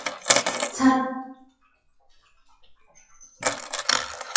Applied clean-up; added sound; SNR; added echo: classical method WPE with log-MMSE.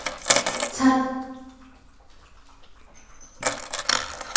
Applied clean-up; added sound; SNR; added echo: none; Coin (dropping); -1 dB; reverberation time 1.3 s.